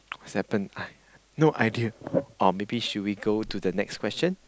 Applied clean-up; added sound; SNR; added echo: none; none; none; none.